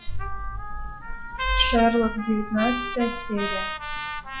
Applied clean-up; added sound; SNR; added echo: classical method log-MMSE.